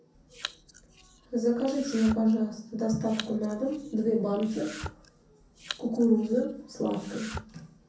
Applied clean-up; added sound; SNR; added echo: none; Domestic sounds, home sounds; 15 dB; reverberation time 0.5 s.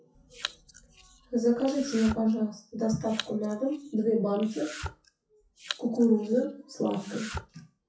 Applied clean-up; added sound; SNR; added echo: classical method WPE with log-MMSE.